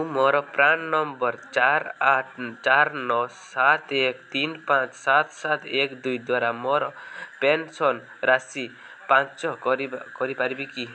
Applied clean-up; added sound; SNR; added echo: none; none; none; none.